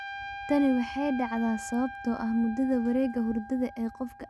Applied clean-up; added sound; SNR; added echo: none; Trumpet; 12 dB; none.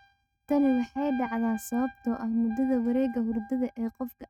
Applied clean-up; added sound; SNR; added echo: neural mask model RNNoise.